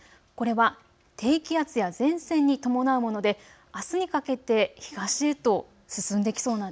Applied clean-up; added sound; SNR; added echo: none; none; none; none.